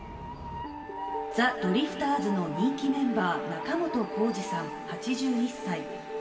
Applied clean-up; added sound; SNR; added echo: none; Train; 13 dB; reverberation time 2.5 s.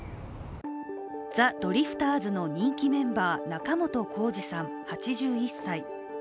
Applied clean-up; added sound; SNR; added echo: none; none; none; none.